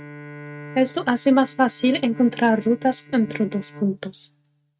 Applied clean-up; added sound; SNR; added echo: neural mask model RNNoise.